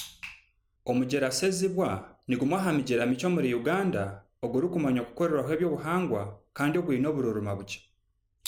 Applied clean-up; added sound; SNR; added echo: none; none; none; none.